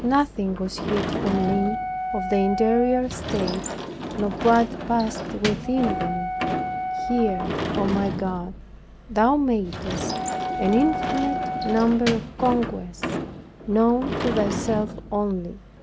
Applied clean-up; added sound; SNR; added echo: none; Sliding door / Slam + Wind instrument, woodwind instrument; 4 dB; none.